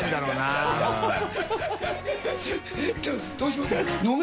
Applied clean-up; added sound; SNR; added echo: none; none; none; none.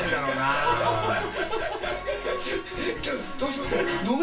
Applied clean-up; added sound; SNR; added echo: none; none; none; reverberation time 0.2 s.